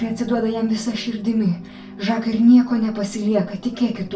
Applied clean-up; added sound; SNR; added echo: none; none; none; reverberation time 0.3 s.